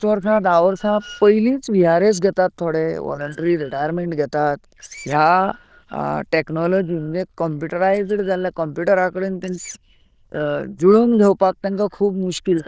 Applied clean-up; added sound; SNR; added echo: neural diffusion model UNIVERSE++.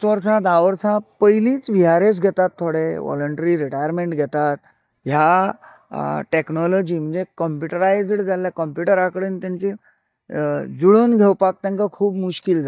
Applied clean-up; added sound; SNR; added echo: neural mask model DeepFilterNet 3.